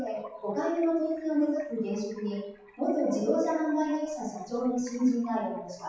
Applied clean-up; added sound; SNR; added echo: classical method WPE with log-MMSE.